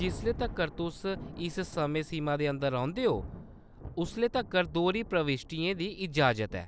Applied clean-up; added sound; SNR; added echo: none; Thunder; 14 dB; none.